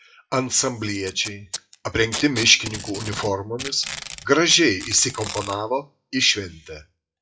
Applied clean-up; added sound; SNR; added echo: classical method WPE with log-MMSE.